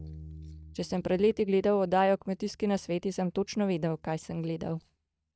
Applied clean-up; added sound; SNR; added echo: neural mask model DeepFilterNet 3.